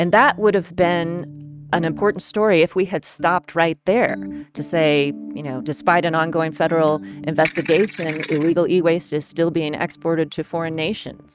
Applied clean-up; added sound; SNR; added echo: neural mask model RNNoise.